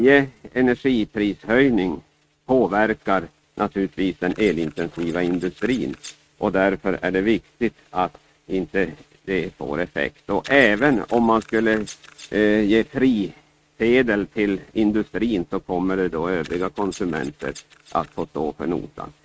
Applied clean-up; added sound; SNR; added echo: neural mask model RNNoise.